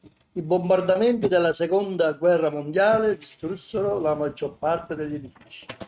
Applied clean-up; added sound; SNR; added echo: neural mask model RNNoise.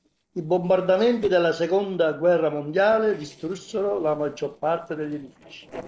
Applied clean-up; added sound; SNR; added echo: neural separator model SepFormer DNS4.